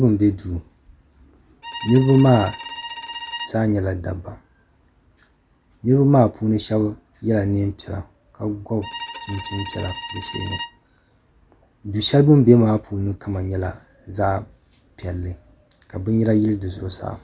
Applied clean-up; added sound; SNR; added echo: none; Bowed string instrument; 13 dB; none.